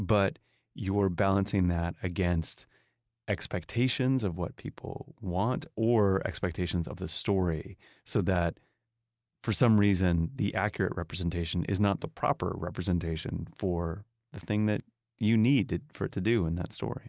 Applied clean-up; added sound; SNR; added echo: none; none; none; none.